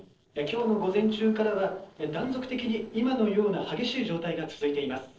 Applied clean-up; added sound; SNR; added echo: neural separator model SepFormer DNS4.